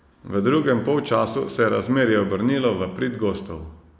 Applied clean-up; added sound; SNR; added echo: none; none; none; none.